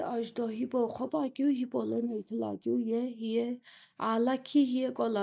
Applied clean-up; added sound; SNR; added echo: neural mask model DeepFilterNet 3.